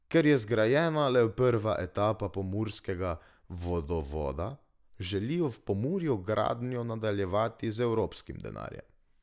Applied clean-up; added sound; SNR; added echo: none; none; none; none.